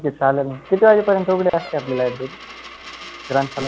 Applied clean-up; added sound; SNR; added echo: none; Fowl + Coin (dropping); 16 dB; none.